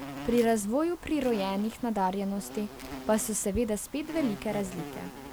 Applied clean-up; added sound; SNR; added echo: none; Insect; 12 dB; none.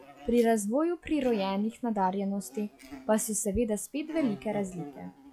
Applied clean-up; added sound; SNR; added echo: classical method log-MMSE.